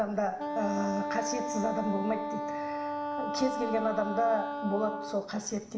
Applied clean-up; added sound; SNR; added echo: none; Wind instrument, woodwind instrument; 3 dB; reverberation time 0.9 s.